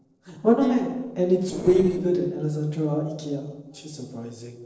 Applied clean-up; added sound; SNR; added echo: neural separator model SepFormer DNS4.